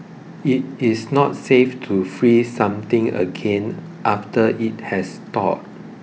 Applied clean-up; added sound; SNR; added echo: none; none; none; none.